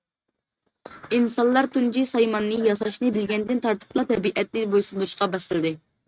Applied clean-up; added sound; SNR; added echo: neural mask model RNNoise.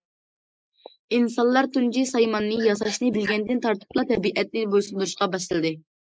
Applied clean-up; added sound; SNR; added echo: neural mask model Resemble Enhance denoiser.